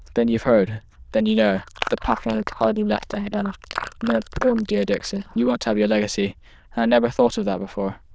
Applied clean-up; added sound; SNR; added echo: neural diffusion model UNIVERSE++.